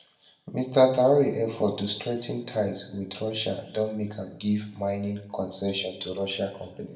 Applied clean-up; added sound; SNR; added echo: none; none; none; reverberation time 0.8 s.